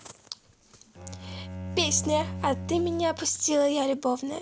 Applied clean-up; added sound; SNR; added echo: none; Bowed string instrument; 10 dB; none.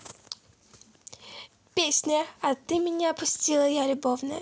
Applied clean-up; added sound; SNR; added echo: none; none; none; none.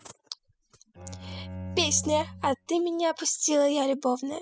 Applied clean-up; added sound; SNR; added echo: classical method spectral subtraction.